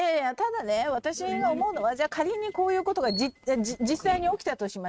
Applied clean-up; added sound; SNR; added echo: neural mask model RNNoise.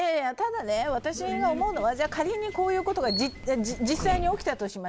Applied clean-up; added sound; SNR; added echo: none; Subway, metro, underground + Chirp, tweet; 10 dB; none.